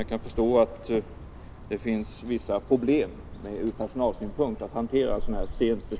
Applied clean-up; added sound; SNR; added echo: none; Bird; 9 dB; none.